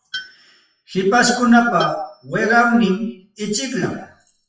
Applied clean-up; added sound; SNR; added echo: classical method WPE with log-MMSE.